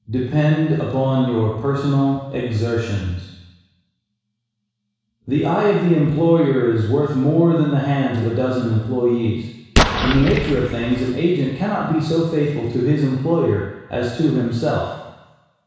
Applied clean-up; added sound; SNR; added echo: none; Explosion; 1 dB; reverberation time 1.1 s.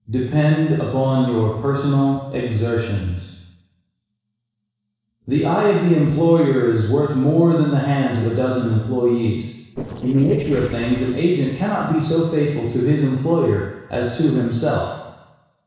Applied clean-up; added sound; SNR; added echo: neural separator model SepFormer DNS4.